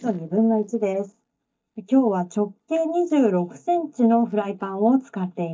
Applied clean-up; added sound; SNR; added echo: neural mask model DeepFilterNet 3.